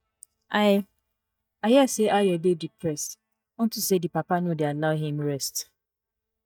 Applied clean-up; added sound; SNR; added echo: neural mask model DeepFilterNet 3.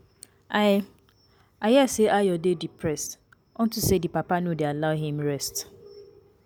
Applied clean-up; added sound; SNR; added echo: none; none; none; none.